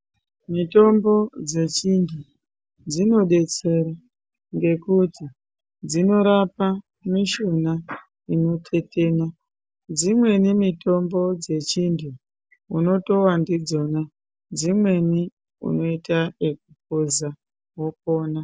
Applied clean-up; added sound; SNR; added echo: none; none; none; none.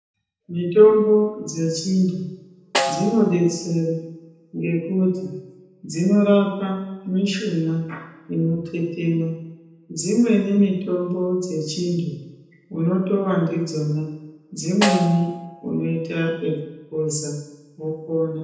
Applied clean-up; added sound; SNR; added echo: none; Snare drum; 8 dB; reverberation time 0.9 s.